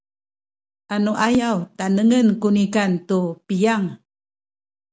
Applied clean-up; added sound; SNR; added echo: none; none; none; none.